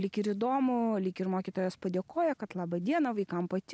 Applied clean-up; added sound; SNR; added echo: none; none; none; none.